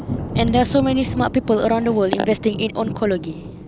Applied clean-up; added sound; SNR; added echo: none; Thunder; 8 dB; none.